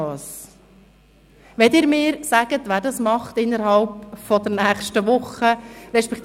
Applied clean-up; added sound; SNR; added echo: none; none; none; none.